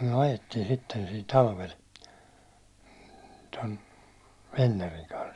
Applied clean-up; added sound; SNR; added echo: none; none; none; none.